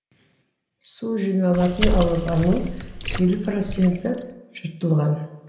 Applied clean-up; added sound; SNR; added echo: none; Water / Splash, splatter; 4 dB; reverberation time 0.8 s.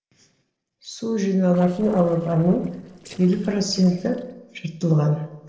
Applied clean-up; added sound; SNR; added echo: neural separator model SepFormer DNS4.